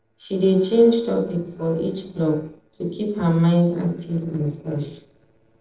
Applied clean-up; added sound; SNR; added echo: neural separator model SepFormer DNS4.